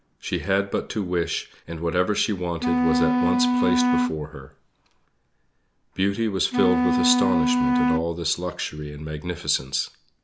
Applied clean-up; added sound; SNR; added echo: none; Wind instrument, woodwind instrument; -3 dB; none.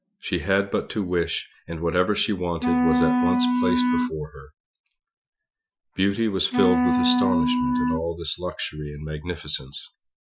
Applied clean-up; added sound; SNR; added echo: classical method Wiener filter.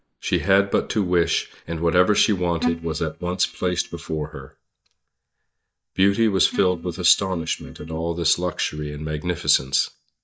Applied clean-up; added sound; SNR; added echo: neural mask model DeepFilterNet 3.